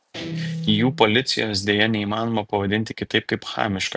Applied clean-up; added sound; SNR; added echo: none; Guitar; 11 dB; none.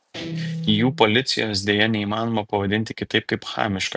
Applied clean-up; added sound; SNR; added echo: neural mask model RNNoise.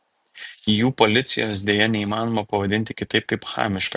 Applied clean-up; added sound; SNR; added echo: none; none; none; none.